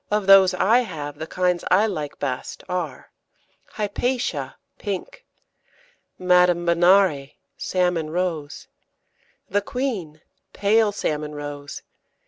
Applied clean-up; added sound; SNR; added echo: none; none; none; none.